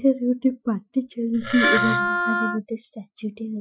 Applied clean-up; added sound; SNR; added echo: classical method Wiener filter.